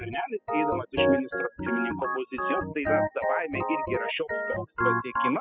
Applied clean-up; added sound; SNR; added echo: classical method spectral subtraction.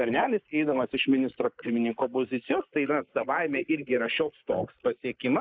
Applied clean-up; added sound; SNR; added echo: neural mask model Resemble Enhance denoiser.